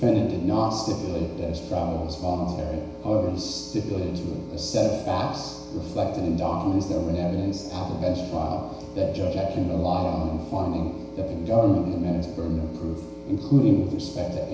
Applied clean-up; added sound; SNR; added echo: none; none; none; reverberation time 1.0 s.